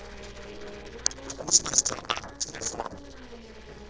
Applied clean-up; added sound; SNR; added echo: neural separator model SepFormer DNS4.